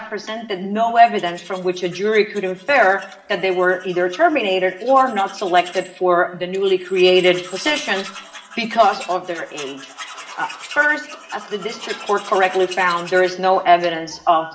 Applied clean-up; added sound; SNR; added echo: none; Tools; 19 dB; reverberation time 1.4 s.